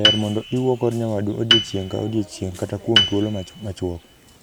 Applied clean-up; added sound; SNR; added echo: none; Piano; 1 dB; none.